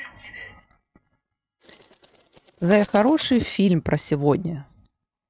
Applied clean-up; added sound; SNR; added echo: neural mask model RNNoise.